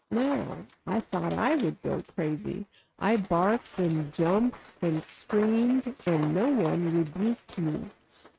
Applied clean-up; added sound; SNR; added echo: neural mask model RNNoise.